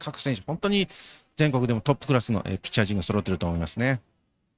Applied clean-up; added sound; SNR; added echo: neural mask model RNNoise.